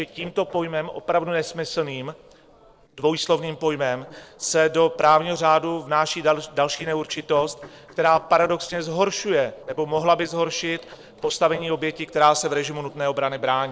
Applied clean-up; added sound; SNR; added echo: neural separator model SepFormer DNS4.